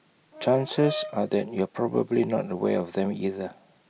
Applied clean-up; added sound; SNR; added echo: none; Brass instrument; 12 dB; none.